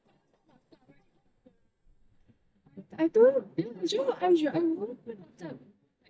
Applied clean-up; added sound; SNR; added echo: neural mask model DeepFilterNet 3.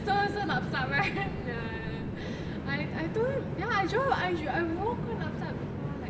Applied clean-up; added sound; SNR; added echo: none; Train; 2 dB; reverberation time 2.9 s.